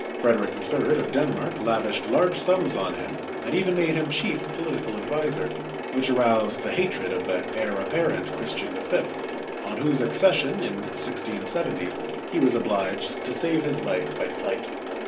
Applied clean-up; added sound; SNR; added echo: none; Mechanisms; 6 dB; reverberation time 0.3 s.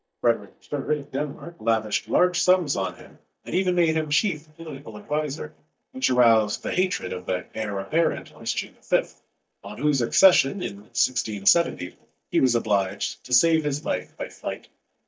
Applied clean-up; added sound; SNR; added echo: neural mask model DeepFilterNet 3.